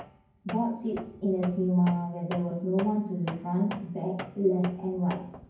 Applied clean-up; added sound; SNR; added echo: none; Tools; 15 dB; reverberation time 0.9 s.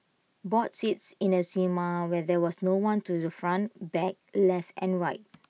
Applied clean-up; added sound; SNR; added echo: none; none; none; none.